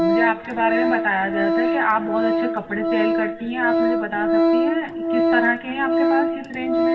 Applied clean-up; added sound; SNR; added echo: none; Organ; -4 dB; reverberation time 2.2 s.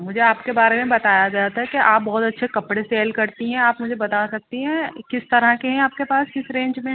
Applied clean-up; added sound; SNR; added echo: none; none; none; none.